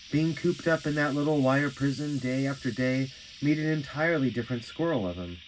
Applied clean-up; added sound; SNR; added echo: none; Frying (food); 20 dB; reverberation time 0.4 s.